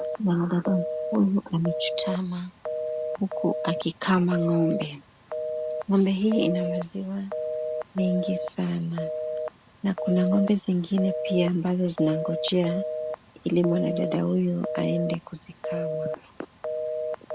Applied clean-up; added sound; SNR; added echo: none; Telephone; 6 dB; none.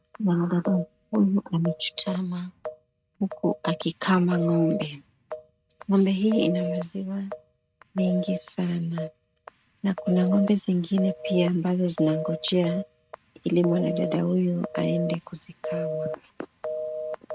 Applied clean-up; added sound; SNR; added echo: neural mask model RNNoise.